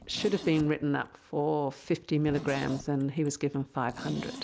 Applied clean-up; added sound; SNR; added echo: none; Zipper (clothing); 15 dB; none.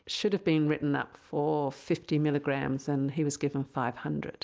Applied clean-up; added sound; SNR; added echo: none; none; none; none.